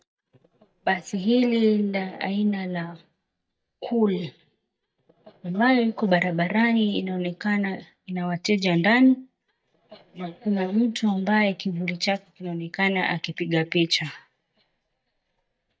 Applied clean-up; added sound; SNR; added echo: neural mask model DeepFilterNet 3.